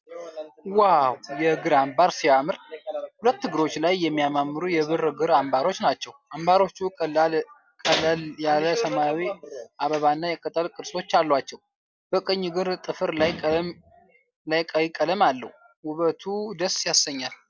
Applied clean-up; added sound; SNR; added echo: none; none; none; none.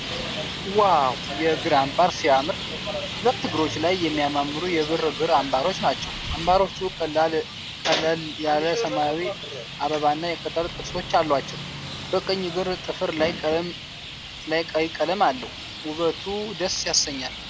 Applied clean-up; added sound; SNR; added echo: none; Traffic noise, roadway noise; 9 dB; none.